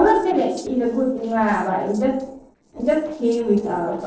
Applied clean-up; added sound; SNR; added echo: neural separator model SepFormer DNS4.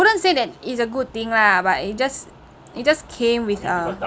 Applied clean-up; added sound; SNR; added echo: none; none; none; none.